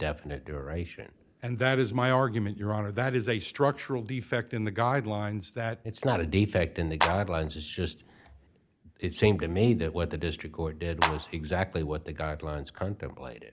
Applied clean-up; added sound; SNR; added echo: none; Clapping; 1 dB; none.